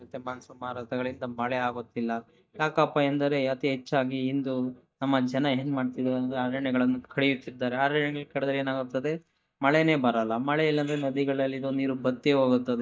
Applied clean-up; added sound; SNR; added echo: neural mask model DeepFilterNet 3.